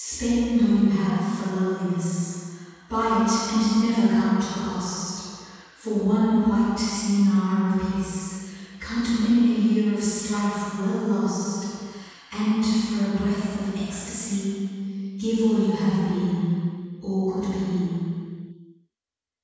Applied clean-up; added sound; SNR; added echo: none; none; none; reverberation time 2.1 s.